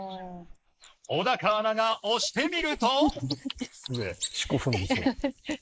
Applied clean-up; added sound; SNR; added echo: neural mask model Resemble Enhance denoiser.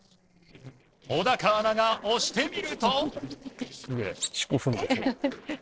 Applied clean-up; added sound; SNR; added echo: neural separator model SepFormer DNS4.